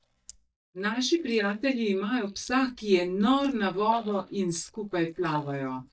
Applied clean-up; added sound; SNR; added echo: neural mask model DeepFilterNet 3.